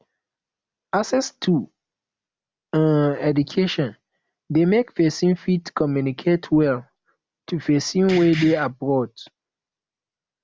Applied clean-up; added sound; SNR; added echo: none; none; none; none.